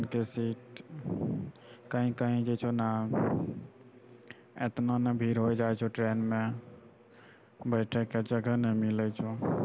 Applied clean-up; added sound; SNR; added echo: none; none; none; none.